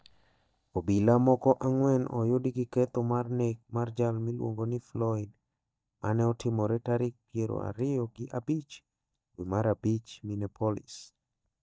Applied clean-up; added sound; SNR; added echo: neural mask model DeepFilterNet 3.